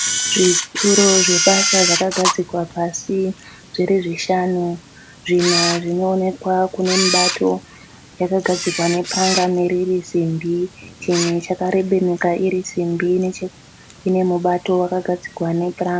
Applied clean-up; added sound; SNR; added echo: none; Camera; 5 dB; none.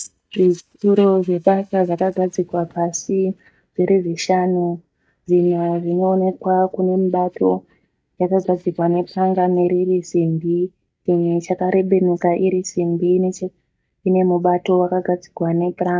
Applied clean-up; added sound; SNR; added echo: neural mask model DeepFilterNet 3.